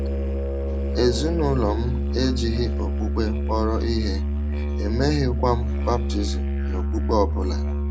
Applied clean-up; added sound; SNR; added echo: none; Musical instrument; -3 dB; none.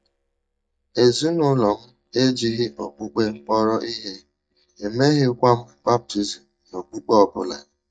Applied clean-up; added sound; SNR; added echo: neural mask model DeepFilterNet 3.